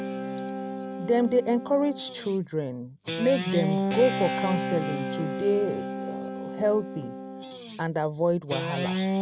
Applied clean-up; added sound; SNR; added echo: none; Guitar; 4 dB; none.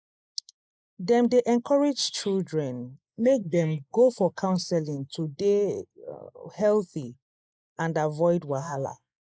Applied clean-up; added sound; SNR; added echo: neural mask model Resemble Enhance denoiser.